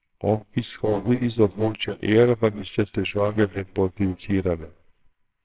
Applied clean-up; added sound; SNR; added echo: neural separator model SepFormer WHAMR!.